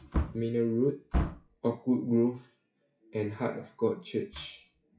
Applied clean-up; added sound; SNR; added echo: classical method WPE with log-MMSE.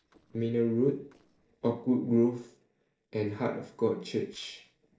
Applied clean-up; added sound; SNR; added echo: neural separator model SepFormer DNS4.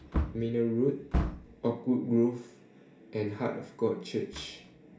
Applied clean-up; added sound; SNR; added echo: none; Wood; 6 dB; reverberation time 0.3 s.